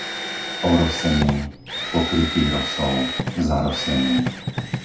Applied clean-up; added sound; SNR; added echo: none; Drill; 5 dB; reverberation time 0.6 s.